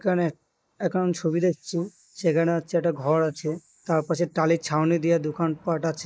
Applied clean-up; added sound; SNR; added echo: neural mask model Resemble Enhance denoiser.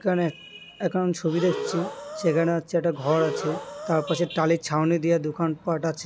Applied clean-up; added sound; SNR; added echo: none; Breathing; 9 dB; none.